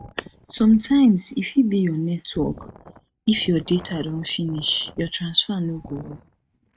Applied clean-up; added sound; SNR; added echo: neural mask model RNNoise.